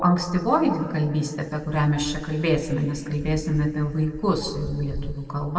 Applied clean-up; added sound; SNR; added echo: none; Wind; 13 dB; reverberation time 2.0 s.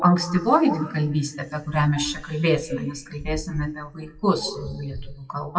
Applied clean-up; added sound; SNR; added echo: classical method WPE with log-MMSE.